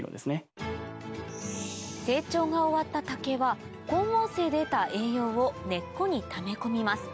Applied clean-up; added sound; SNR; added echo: none; none; none; none.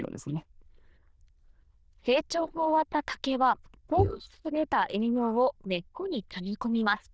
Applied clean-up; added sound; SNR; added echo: neural diffusion model UNIVERSE++.